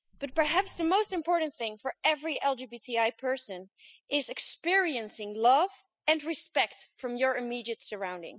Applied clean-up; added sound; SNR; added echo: classical method spectral subtraction.